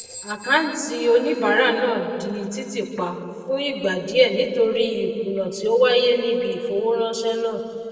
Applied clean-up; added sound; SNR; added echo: neural separator model SepFormer DNS4.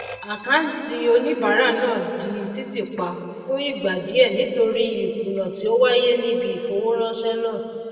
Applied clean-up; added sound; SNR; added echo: none; Telephone; 19 dB; reverberation time 2.1 s.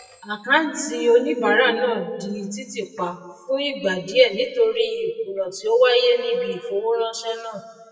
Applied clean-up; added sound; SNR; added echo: classical method WPE with log-MMSE.